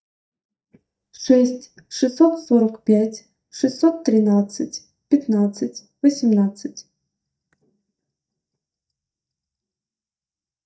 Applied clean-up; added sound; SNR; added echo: neural mask model DeepFilterNet 3.